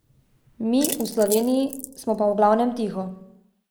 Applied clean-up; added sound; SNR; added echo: neural mask model Resemble Enhance denoiser.